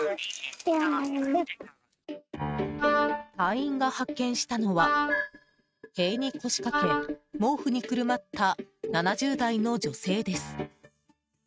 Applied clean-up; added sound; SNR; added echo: neural mask model RNNoise.